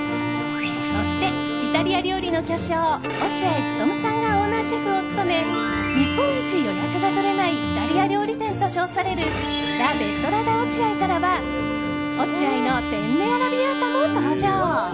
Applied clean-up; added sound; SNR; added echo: none; Bowed string instrument; 3 dB; none.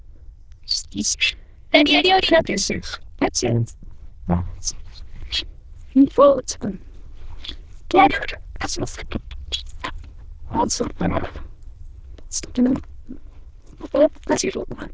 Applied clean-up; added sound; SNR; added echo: neural diffusion model UNIVERSE++.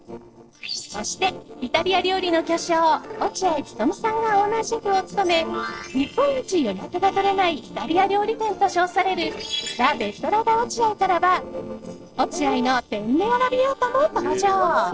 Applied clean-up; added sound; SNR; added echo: neural separator model SepFormer DNS4.